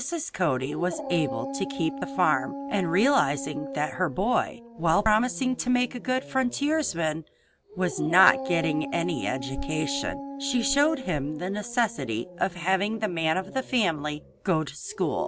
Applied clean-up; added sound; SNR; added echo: none; Dog; 11 dB; none.